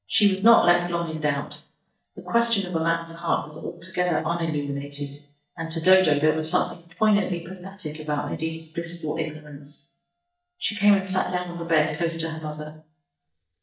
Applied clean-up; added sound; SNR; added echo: neural mask model DeepFilterNet 3.